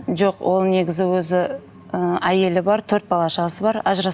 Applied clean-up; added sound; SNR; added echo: none; none; none; none.